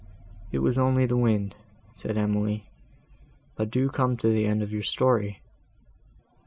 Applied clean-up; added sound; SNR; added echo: none; none; none; none.